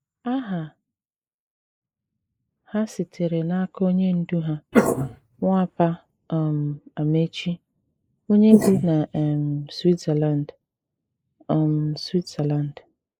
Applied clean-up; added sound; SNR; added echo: neural mask model Resemble Enhance denoiser.